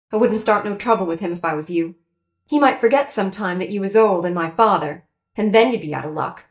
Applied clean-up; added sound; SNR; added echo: neural mask model DeepFilterNet 3.